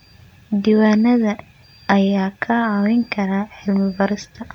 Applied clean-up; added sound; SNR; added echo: none; none; none; none.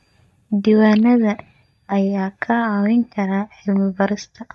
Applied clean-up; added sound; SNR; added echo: neural mask model DeepFilterNet 3.